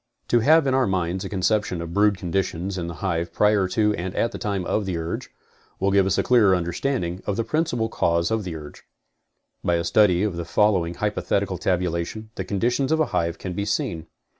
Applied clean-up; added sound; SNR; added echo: none; none; none; none.